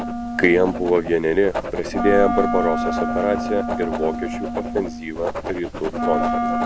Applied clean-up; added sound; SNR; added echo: none; Writing + Wind instrument, woodwind instrument; 2 dB; none.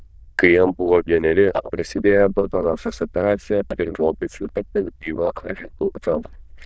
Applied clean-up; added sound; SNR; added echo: neural diffusion model UNIVERSE++.